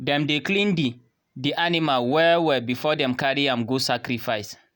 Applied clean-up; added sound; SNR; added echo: none; none; none; none.